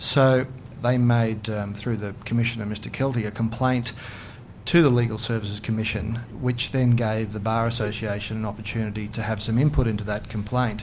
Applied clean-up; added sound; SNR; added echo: none; none; none; none.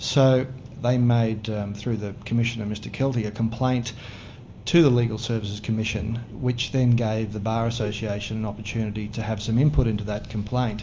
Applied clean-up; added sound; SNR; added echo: none; none; none; reverberation time 0.3 s.